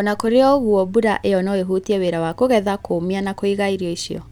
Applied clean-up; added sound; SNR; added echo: none; none; none; none.